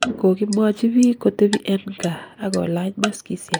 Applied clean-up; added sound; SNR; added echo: neural mask model Resemble Enhance denoiser.